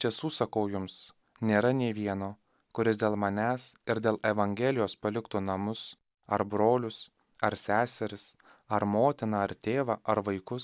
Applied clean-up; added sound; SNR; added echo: none; none; none; none.